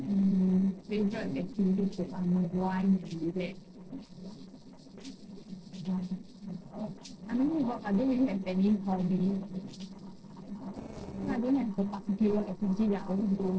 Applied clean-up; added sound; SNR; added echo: neural separator model SepFormer DNS4.